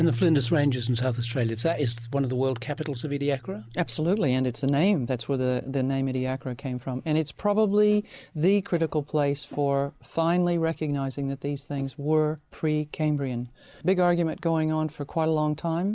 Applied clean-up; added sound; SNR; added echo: none; Piano; 15 dB; none.